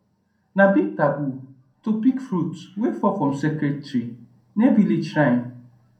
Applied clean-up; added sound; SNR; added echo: none; none; none; reverberation time 0.6 s.